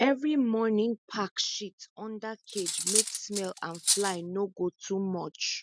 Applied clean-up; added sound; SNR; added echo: none; Cutlery, silverware; -4 dB; none.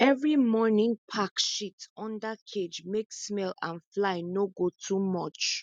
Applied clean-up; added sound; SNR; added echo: none; none; none; none.